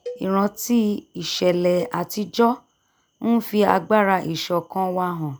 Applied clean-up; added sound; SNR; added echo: none; Cowbell; 20 dB; none.